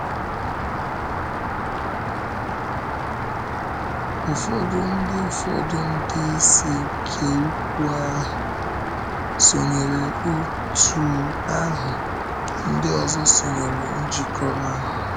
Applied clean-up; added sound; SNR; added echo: none; Rain; 1 dB; none.